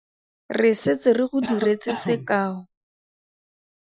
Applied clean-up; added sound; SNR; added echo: classical method Wiener filter.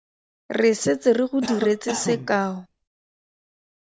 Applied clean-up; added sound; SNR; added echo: none; Cough; 9 dB; none.